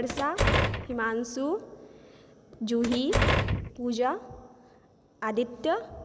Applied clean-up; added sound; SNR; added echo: none; Door; -3 dB; none.